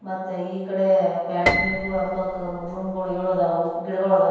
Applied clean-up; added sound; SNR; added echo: none; Piano; 6 dB; reverberation time 1.2 s.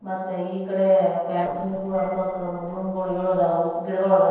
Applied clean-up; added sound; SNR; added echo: neural separator model SepFormer DNS4.